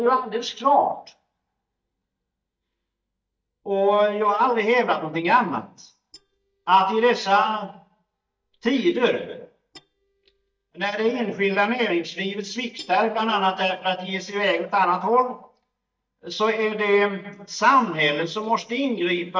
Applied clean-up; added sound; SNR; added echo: neural mask model DeepFilterNet 3.